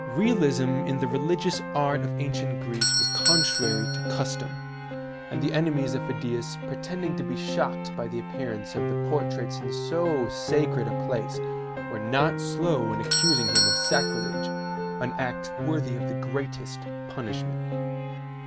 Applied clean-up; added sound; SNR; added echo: none; Piano + Doorbell; -1 dB; none.